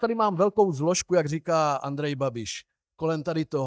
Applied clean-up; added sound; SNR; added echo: neural mask model DeepFilterNet 3.